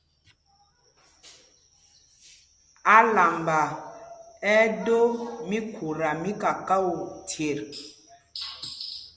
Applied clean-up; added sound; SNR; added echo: none; none; none; none.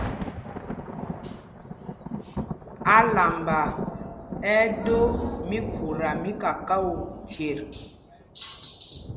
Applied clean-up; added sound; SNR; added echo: none; Thunder; 7 dB; none.